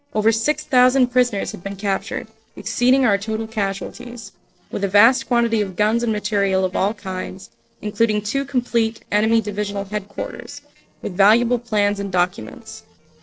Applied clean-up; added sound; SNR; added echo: neural separator model SepFormer DNS4.